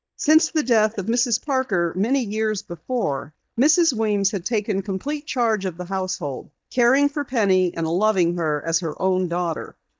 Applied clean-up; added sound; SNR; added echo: neural mask model DeepFilterNet 3.